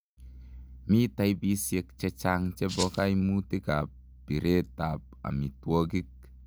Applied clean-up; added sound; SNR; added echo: none; Rattle (instrument); 9 dB; none.